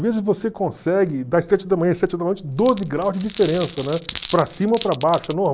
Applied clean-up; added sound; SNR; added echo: none; Glass; 16 dB; none.